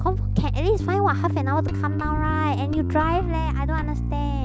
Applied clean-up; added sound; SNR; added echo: none; Bass guitar; -2 dB; none.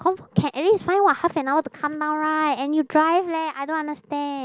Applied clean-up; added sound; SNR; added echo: none; none; none; none.